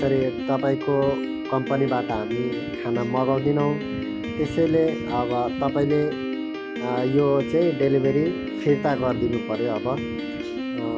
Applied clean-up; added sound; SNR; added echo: none; Piano; 5 dB; none.